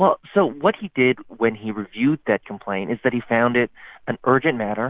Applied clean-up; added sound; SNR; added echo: none; none; none; none.